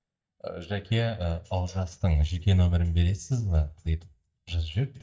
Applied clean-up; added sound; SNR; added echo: neural mask model DeepFilterNet 3.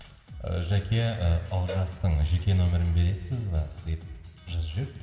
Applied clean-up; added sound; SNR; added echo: none; Cowbell; 18 dB; reverberation time 2.9 s.